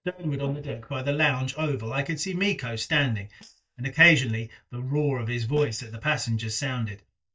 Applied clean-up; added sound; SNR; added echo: neural mask model DeepFilterNet 3.